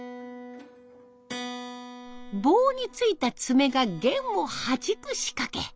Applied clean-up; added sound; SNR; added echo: none; none; none; none.